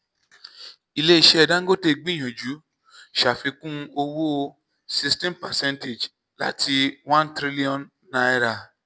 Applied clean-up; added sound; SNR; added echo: none; none; none; none.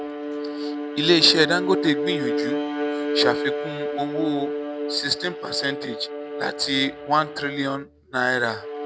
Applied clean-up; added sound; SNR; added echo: none; Bowed string instrument; 3 dB; none.